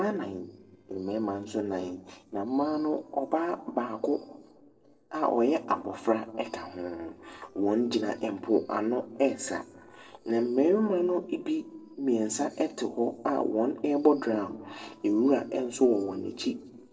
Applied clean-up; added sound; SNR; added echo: neural separator model SepFormer DNS4.